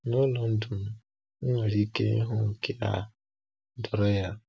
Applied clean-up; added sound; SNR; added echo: none; none; none; none.